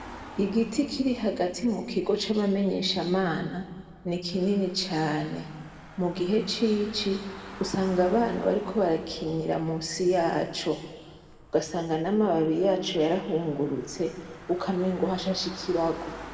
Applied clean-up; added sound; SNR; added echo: none; Engine / Car; 19 dB; reverberation time 1.3 s.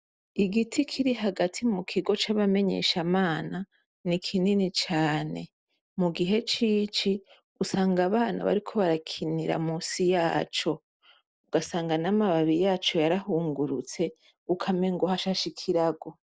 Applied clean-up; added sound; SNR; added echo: none; none; none; none.